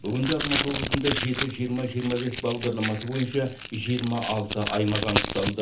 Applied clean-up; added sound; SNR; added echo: none; Packing tape, duct tape; 4 dB; reverberation time 0.3 s.